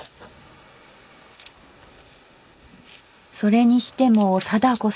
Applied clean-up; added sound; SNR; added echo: neural mask model Resemble Enhance denoiser.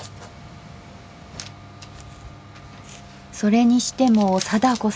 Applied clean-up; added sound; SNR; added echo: none; none; none; none.